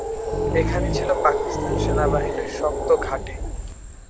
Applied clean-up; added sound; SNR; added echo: none; Animal + Dog; -2 dB; none.